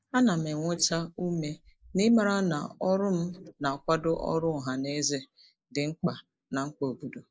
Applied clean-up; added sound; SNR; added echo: neural mask model Resemble Enhance denoiser.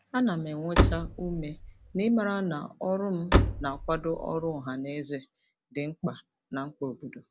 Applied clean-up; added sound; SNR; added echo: none; Slam; -4 dB; none.